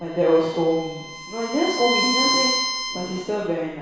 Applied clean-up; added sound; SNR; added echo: none; Bowed string instrument; 3 dB; reverberation time 1.1 s.